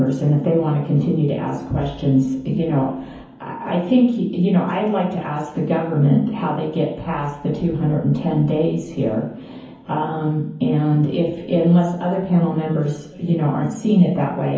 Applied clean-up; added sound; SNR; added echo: none; none; none; reverberation time 0.7 s.